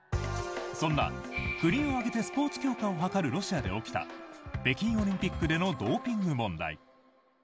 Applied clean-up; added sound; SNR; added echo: none; none; none; none.